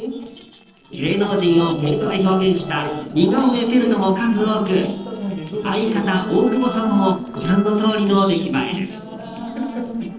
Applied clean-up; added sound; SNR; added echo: neural separator model SepFormer DNS4.